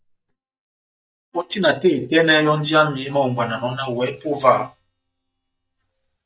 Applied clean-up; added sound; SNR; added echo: neural mask model DeepFilterNet 3.